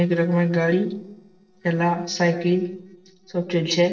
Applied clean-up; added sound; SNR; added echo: neural separator model SepFormer DNS4.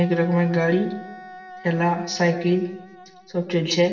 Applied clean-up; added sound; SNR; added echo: none; Wind instrument, woodwind instrument; 18 dB; reverberation time 0.8 s.